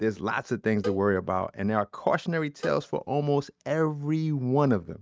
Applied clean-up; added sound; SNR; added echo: neural mask model RNNoise.